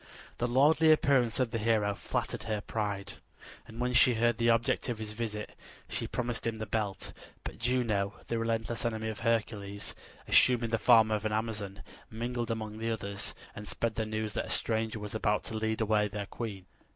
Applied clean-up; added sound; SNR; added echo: none; none; none; none.